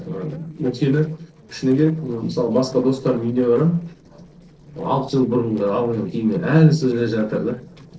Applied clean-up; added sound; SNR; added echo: neural separator model SepFormer DNS4.